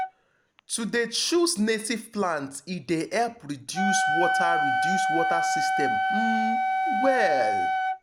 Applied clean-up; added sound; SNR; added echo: none; Wind instrument, woodwind instrument; -1 dB; none.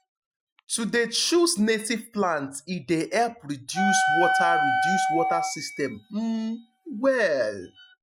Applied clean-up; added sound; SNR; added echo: classical method Wiener filter.